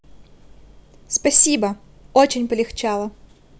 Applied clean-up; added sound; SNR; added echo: none; none; none; none.